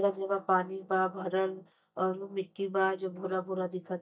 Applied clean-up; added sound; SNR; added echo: neural mask model DeepFilterNet 3.